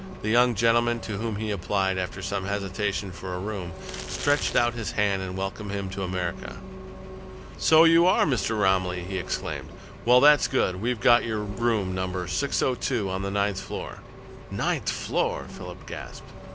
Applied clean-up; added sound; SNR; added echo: none; Engine + Crumpling, crinkling; 13 dB; none.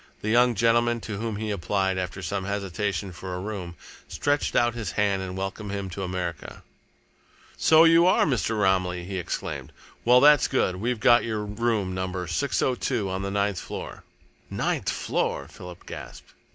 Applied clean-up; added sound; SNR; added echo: none; none; none; none.